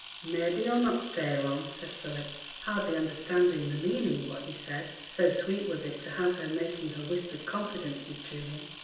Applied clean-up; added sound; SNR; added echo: none; Camera; 12 dB; reverberation time 0.9 s.